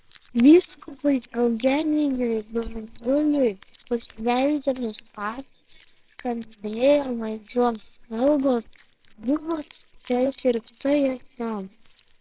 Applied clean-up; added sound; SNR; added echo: neural separator model SepFormer WHAMR!.